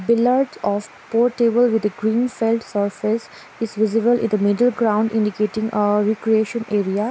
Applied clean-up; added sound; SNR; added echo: none; none; none; none.